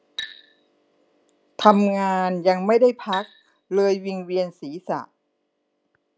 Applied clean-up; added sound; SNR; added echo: none; Glass; 18 dB; none.